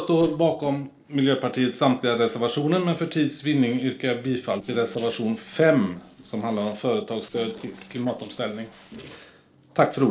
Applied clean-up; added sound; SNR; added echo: neural separator model SepFormer DNS4.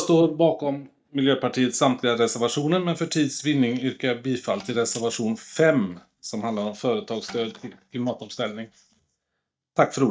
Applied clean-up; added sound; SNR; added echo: neural mask model DeepFilterNet 3.